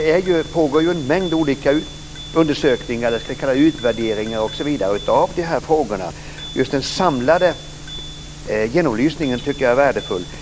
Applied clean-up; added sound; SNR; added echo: none; Bicycle bell; 19 dB; none.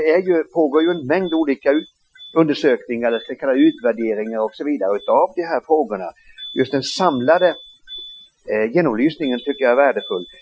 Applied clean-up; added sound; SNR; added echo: classical method Wiener filter.